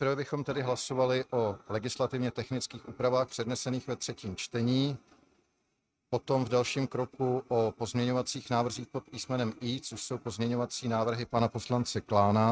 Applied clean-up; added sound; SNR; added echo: neural mask model RNNoise.